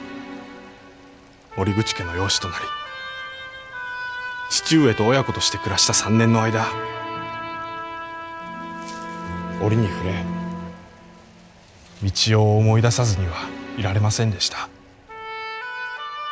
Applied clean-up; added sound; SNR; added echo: none; none; none; none.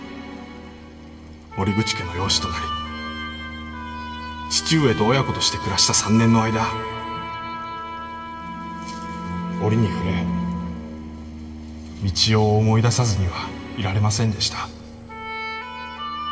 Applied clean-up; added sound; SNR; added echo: none; Brass instrument; 14 dB; reverberation time 1.5 s.